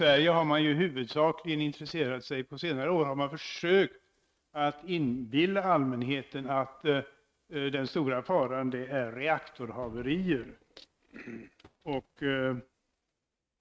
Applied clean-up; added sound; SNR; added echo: neural mask model RNNoise.